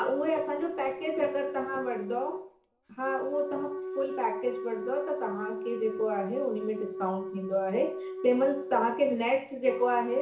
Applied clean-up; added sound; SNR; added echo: none; Wind instrument, woodwind instrument; 7 dB; reverberation time 0.7 s.